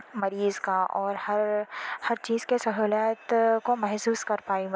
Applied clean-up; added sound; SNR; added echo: none; none; none; none.